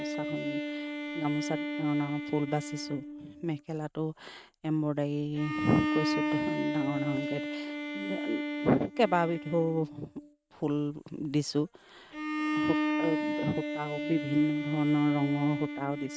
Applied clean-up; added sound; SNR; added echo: neural mask model RNNoise.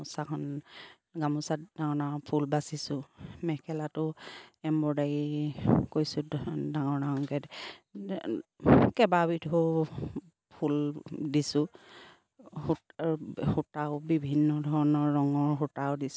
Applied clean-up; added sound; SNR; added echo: none; none; none; none.